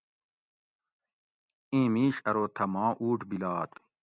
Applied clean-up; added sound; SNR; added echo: none; none; none; none.